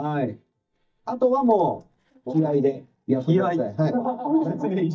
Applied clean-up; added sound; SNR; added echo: neural mask model DeepFilterNet 3.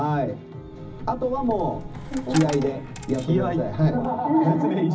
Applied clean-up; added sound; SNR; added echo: none; Coin (dropping); 14 dB; reverberation time 0.4 s.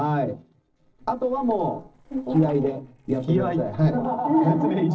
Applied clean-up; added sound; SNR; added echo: neural separator model SepFormer DNS4.